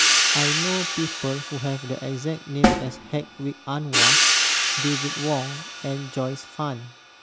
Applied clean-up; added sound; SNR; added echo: none; Hi-hat + Snare drum; -5 dB; none.